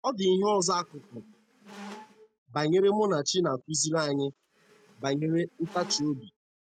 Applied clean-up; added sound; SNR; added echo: none; Squeak; 20 dB; none.